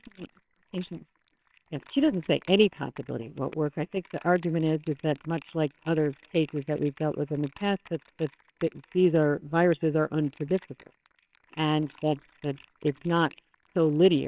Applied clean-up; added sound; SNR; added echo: neural separator model SepFormer WHAMR!.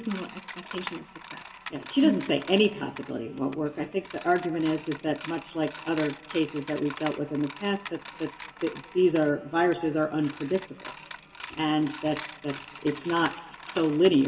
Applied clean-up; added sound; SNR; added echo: none; Coin (dropping); 15 dB; reverberation time 2.5 s.